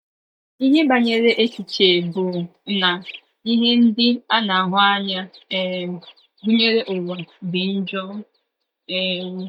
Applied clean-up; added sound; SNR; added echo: neural mask model DeepFilterNet 3.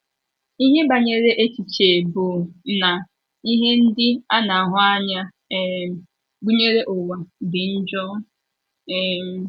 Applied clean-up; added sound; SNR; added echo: none; none; none; none.